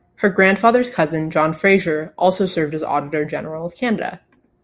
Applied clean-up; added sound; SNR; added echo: none; none; none; none.